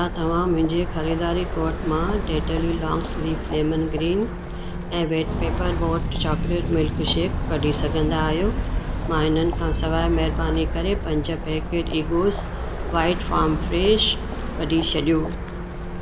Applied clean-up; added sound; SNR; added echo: none; Walk, footsteps; 2 dB; none.